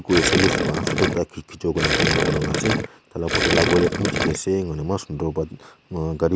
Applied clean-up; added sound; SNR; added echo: none; Gurgling; -2 dB; none.